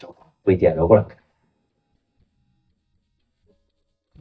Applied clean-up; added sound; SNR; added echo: neural mask model DeepFilterNet 3.